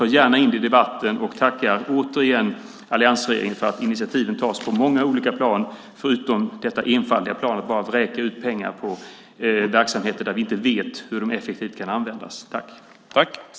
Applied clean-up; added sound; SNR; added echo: none; none; none; none.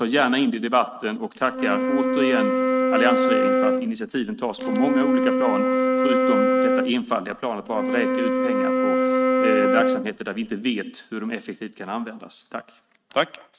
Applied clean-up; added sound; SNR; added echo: neural mask model RNNoise.